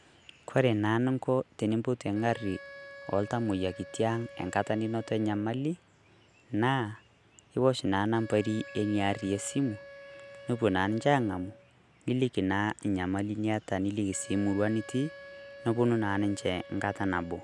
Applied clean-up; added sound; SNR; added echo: none; Wind instrument, woodwind instrument; 19 dB; none.